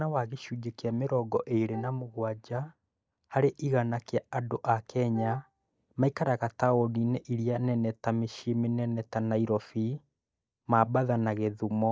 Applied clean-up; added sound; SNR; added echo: neural mask model DeepFilterNet 3.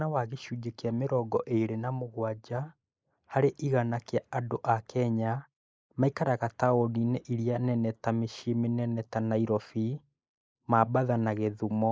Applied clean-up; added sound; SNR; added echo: neural mask model Resemble Enhance denoiser.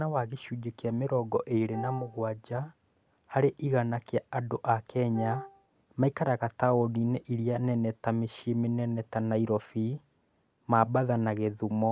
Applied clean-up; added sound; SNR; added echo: none; Wind instrument, woodwind instrument; 11 dB; none.